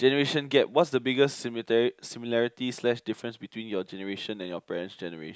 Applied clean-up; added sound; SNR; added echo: none; none; none; none.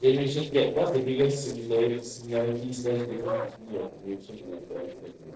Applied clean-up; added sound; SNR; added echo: neural separator model SepFormer DNS4.